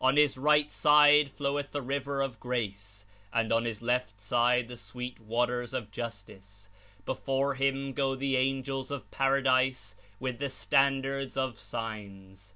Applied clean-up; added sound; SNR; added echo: none; none; none; none.